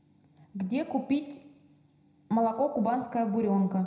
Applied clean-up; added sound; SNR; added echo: none; none; none; reverberation time 0.7 s.